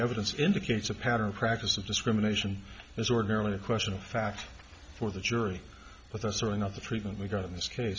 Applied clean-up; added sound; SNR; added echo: none; none; none; none.